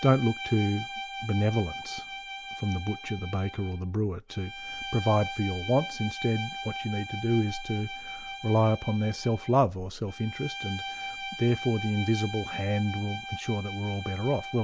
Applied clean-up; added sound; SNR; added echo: none; Bowed string instrument; 10 dB; none.